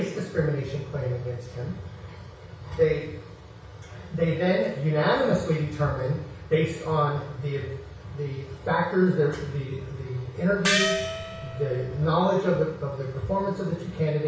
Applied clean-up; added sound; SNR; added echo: none; Gong; 2 dB; reverberation time 0.6 s.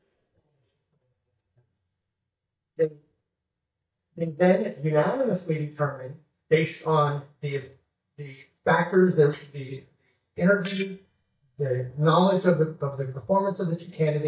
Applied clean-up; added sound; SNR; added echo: neural mask model DeepFilterNet 3.